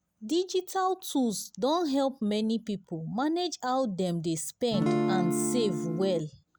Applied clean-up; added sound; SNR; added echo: none; Acoustic guitar / Strum; -1 dB; none.